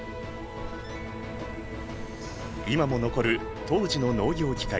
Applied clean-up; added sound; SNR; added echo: none; Engine / Car; 12 dB; none.